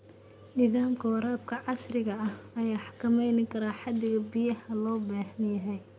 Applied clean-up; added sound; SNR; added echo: none; none; none; none.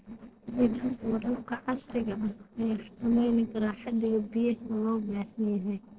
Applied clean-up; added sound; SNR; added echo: neural separator model SepFormer DNS4.